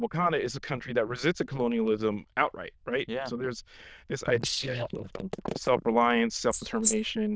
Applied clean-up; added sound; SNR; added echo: neural diffusion model UNIVERSE++.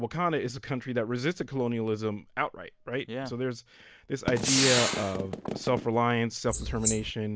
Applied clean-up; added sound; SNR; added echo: none; Wild animals + Gunshot, gunfire; 0 dB; none.